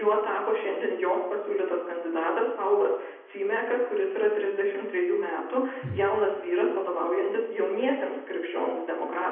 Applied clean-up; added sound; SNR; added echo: none; none; none; reverberation time 0.9 s.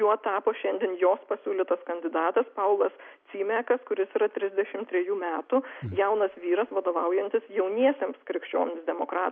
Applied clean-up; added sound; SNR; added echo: none; none; none; none.